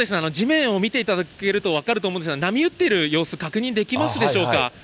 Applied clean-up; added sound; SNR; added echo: none; none; none; none.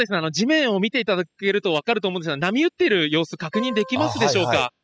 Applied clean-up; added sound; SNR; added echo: classical method spectral subtraction.